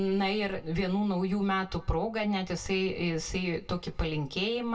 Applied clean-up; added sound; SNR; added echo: none; none; none; reverberation time 0.1 s.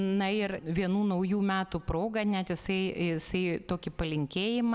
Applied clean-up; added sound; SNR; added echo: none; none; none; none.